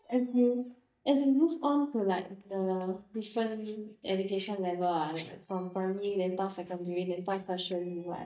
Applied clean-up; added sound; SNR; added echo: neural mask model DeepFilterNet 3.